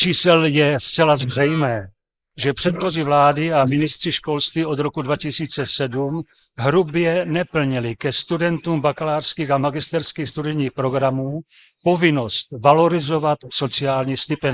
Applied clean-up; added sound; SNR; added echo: neural mask model Resemble Enhance denoiser.